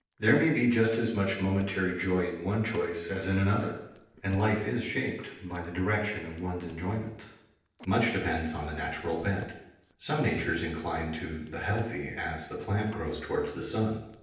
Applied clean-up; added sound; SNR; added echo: neural separator model SepFormer DNS4.